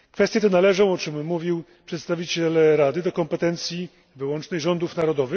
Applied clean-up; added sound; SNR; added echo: none; none; none; none.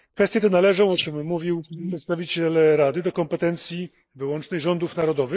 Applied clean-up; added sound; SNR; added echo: neural mask model Resemble Enhance denoiser.